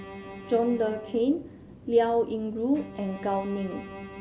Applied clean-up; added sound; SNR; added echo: none; Bowed string instrument; 15 dB; none.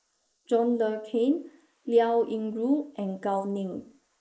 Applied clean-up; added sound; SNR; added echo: neural mask model Resemble Enhance denoiser.